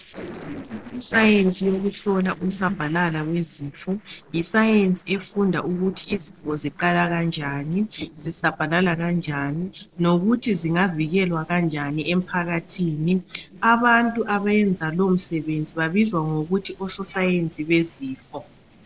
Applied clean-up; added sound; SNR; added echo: neural separator model SepFormer DNS4.